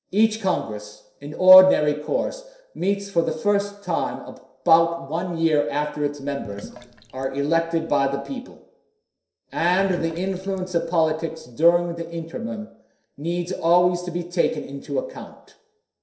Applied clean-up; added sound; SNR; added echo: neural separator model SepFormer DNS4.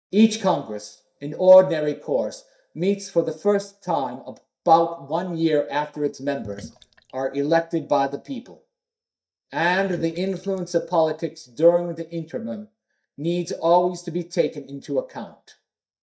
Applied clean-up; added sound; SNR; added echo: neural mask model DeepFilterNet 3.